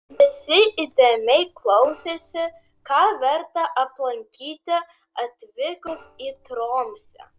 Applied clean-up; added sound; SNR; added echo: neural separator model SepFormer DNS4.